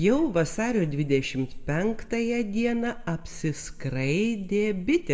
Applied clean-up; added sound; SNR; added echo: none; none; none; reverberation time 1.1 s.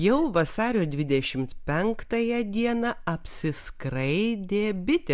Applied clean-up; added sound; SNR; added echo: none; none; none; none.